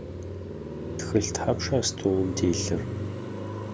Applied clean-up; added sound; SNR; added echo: none; Car passing by; 4 dB; none.